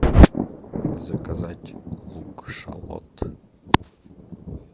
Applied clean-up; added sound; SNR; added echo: none; Thunder; 11 dB; none.